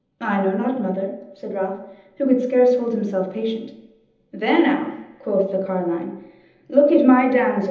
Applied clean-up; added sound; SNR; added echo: none; none; none; reverberation time 0.9 s.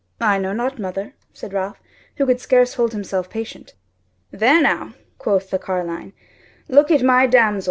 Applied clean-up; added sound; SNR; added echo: none; none; none; none.